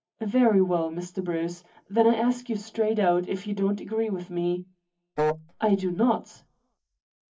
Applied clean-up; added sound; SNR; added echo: none; Wind instrument, woodwind instrument; 3 dB; reverberation time 0.3 s.